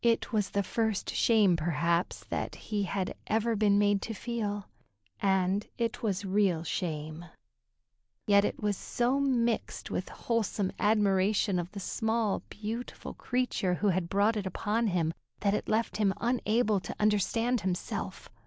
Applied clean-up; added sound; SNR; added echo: none; none; none; none.